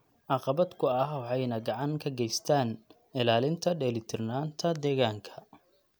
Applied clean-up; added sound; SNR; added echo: none; none; none; none.